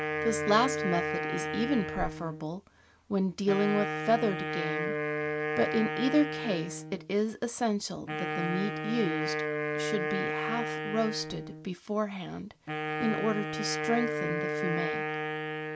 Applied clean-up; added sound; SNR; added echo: none; Wind instrument, woodwind instrument; 2 dB; none.